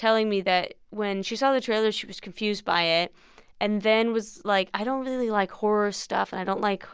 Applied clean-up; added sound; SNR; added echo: none; none; none; none.